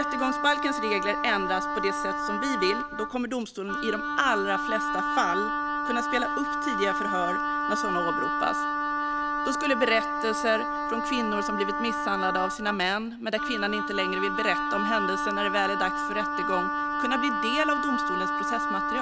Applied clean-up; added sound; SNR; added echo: none; Wind instrument, woodwind instrument; -1 dB; none.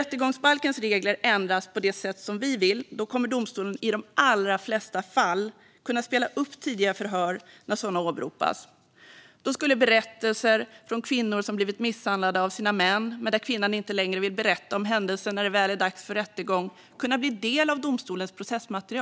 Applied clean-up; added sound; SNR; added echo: none; none; none; none.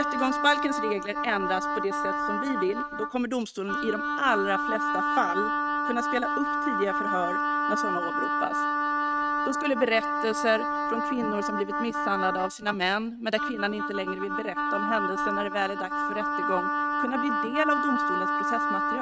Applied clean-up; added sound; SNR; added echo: neural mask model RNNoise.